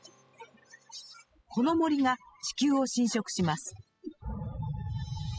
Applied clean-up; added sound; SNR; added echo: classical method spectral subtraction.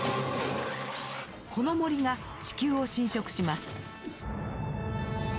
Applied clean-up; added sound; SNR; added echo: none; Whoosh, swoosh, swish; 18 dB; none.